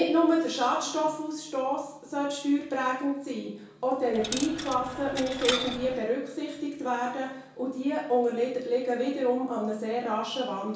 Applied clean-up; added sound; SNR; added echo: none; Coin (dropping); 7 dB; reverberation time 0.5 s.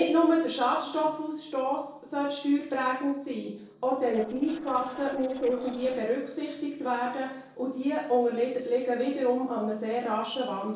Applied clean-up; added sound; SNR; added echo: neural separator model SepFormer DNS4.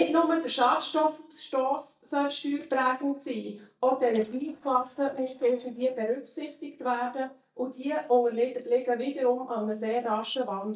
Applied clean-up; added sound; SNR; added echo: neural mask model DeepFilterNet 3.